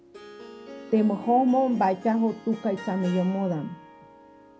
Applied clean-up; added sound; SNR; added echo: none; Harp; 17 dB; reverberation time 0.5 s.